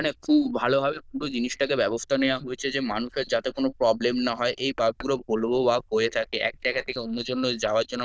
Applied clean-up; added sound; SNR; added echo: neural diffusion model UNIVERSE++.